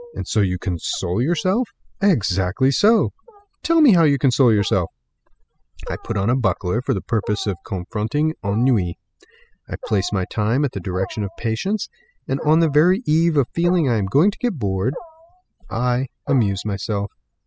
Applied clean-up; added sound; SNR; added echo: classical method spectral subtraction.